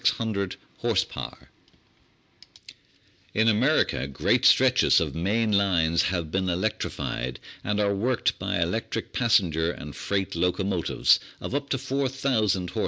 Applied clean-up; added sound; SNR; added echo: none; none; none; none.